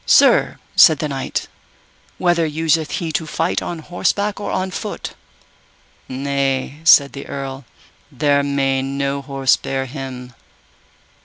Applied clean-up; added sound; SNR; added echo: none; none; none; none.